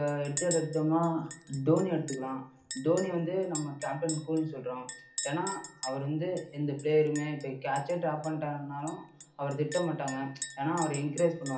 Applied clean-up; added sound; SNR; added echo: none; Chink, clink; 11 dB; reverberation time 0.4 s.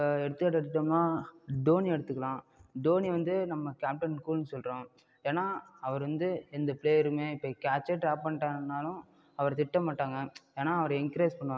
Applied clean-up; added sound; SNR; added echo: none; none; none; none.